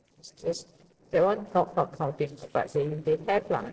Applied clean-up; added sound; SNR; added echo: neural separator model SepFormer DNS4.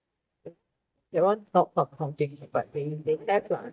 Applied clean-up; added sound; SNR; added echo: neural mask model DeepFilterNet 3.